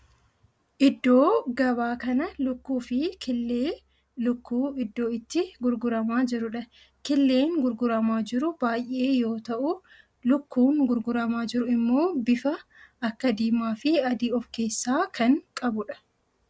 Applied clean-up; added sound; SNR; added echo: none; none; none; none.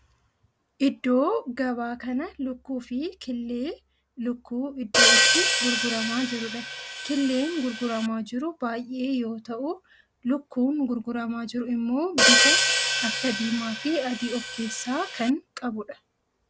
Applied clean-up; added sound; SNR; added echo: none; Hi-hat; -5 dB; none.